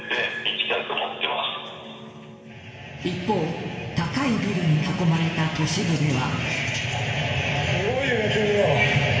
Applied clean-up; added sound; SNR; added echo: none; none; none; reverberation time 2.5 s.